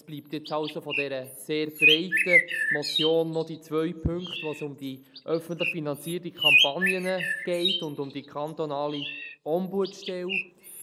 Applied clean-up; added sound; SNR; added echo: neural mask model Resemble Enhance denoiser.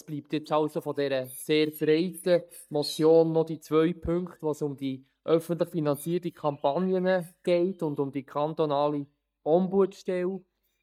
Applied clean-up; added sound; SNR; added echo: neural mask model DeepFilterNet 3.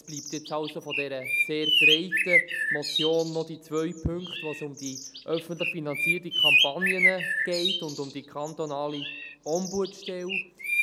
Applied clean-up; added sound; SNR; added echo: none; Bird; -4 dB; none.